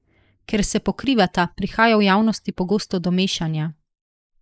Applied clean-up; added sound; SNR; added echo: neural mask model Resemble Enhance denoiser.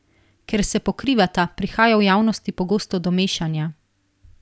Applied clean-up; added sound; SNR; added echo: none; none; none; none.